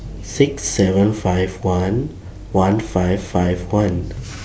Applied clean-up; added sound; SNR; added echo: none; none; none; none.